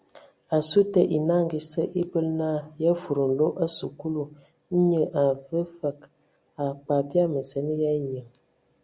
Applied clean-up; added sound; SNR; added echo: none; none; none; none.